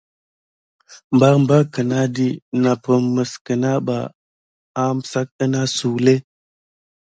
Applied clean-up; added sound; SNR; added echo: none; none; none; none.